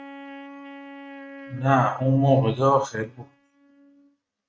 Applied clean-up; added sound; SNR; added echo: neural mask model RNNoise.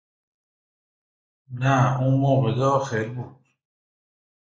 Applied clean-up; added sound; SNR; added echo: neural mask model Resemble Enhance denoiser.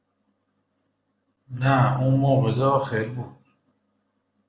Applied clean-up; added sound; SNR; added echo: none; none; none; none.